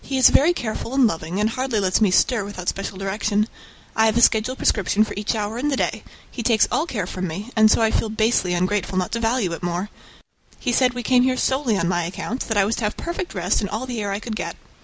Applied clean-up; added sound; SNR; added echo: none; none; none; none.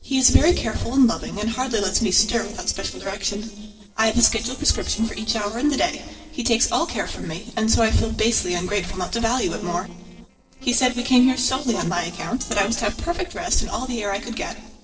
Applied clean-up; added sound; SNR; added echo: neural separator model SepFormer DNS4.